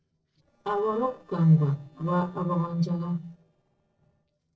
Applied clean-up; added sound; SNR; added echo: neural separator model SepFormer DNS4.